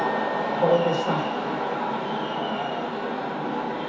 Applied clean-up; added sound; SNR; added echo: none; Chink, clink; 17 dB; reverberation time 0.5 s.